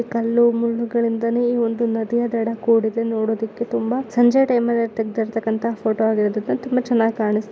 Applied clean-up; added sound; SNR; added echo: none; none; none; none.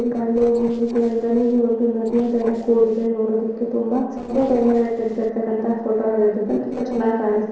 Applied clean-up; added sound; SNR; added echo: neural separator model SepFormer DNS4.